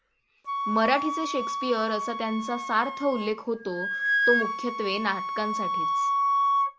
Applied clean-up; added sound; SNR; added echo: none; Wind instrument, woodwind instrument; -1 dB; none.